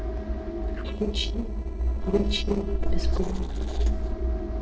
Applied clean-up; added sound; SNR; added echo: neural separator model SepFormer DNS4.